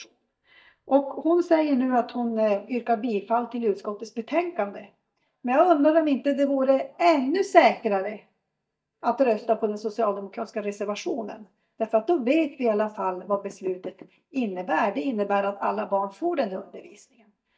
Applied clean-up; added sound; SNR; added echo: neural mask model DeepFilterNet 3.